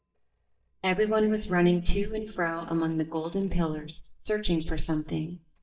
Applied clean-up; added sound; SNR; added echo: neural mask model DeepFilterNet 3.